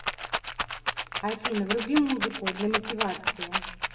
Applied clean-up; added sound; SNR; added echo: none; Rattle; 1 dB; reverberation time 0.7 s.